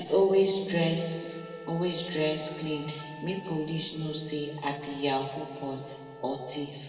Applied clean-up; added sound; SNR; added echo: none; Wind instrument, woodwind instrument; 17 dB; reverberation time 2.2 s.